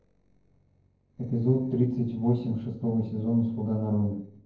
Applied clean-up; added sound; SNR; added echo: neural separator model SepFormer DNS4.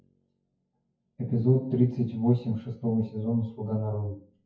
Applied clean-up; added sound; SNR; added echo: classical method WPE with log-MMSE.